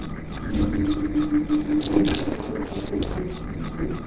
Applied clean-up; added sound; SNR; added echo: neural separator model SepFormer DNS4.